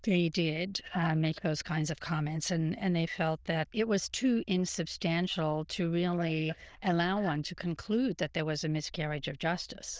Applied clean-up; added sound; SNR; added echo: neural diffusion model UNIVERSE++.